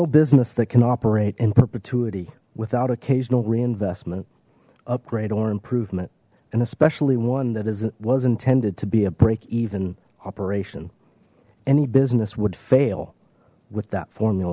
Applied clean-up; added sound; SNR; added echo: none; none; none; none.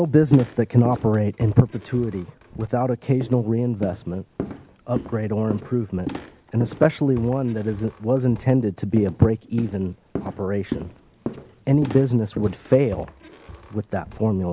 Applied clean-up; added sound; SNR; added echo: none; Walk, footsteps; 14 dB; none.